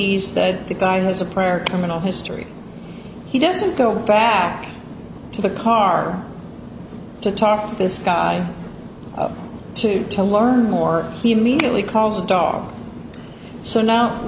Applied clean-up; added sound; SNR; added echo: none; none; none; none.